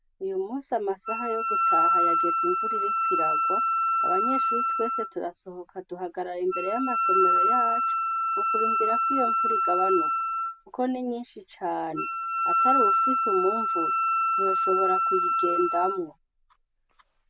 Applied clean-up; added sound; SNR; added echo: none; Wind instrument, woodwind instrument; -5 dB; none.